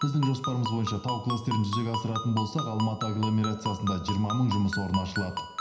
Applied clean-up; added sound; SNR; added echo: none; Ringtone; 7 dB; reverberation time 0.9 s.